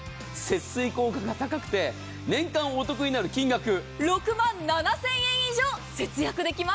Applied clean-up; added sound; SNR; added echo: none; none; none; none.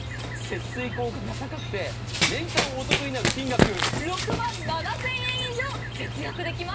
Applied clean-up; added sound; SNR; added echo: none; Run; -3 dB; reverberation time 0.2 s.